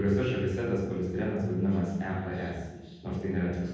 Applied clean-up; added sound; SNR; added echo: none; none; none; reverberation time 1.3 s.